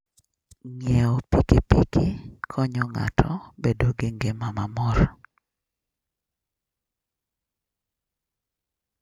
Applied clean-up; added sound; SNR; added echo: none; none; none; none.